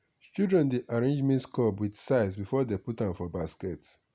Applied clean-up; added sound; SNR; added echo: none; none; none; none.